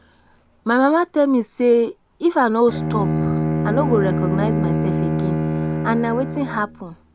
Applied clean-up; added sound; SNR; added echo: none; Bowed string instrument; 2 dB; none.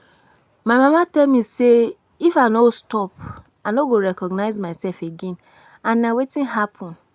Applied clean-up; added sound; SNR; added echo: none; none; none; none.